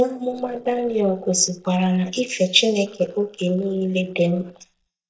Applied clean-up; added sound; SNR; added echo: neural mask model DeepFilterNet 3.